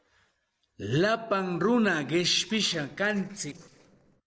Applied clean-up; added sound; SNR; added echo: neural separator model SepFormer DNS4.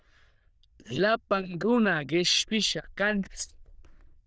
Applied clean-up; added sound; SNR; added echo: neural diffusion model UNIVERSE++.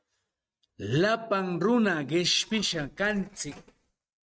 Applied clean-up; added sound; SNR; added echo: neural mask model RNNoise.